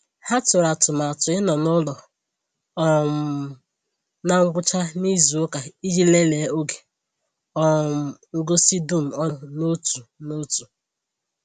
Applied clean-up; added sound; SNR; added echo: none; none; none; none.